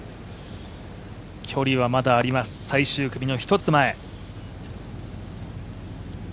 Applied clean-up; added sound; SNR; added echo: none; none; none; none.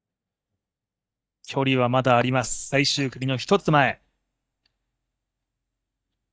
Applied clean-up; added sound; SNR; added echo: neural mask model DeepFilterNet 3.